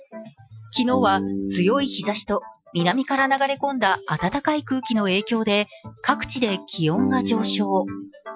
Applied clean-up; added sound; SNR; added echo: classical method Wiener filter.